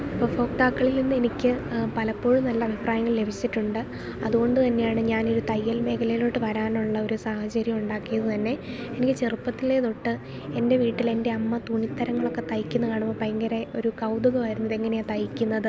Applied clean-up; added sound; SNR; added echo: none; none; none; none.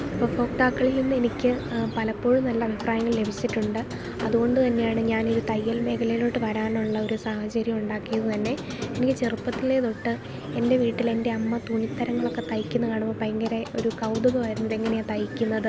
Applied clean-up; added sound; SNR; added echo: none; Squeak; 15 dB; none.